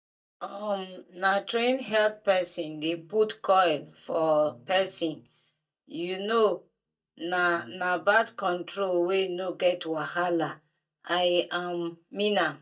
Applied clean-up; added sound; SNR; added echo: neural mask model DeepFilterNet 3.